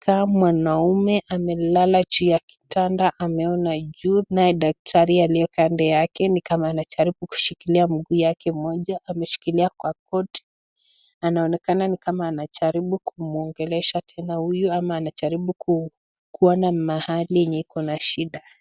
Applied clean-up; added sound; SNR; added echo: none; none; none; none.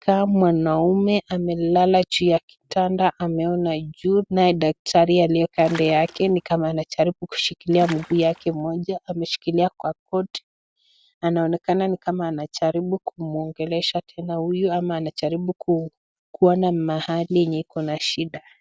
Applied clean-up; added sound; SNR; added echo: none; Water / Splash, splatter; 17 dB; none.